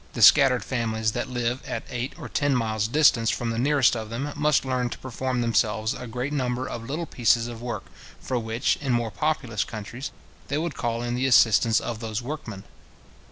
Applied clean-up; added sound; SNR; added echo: none; none; none; none.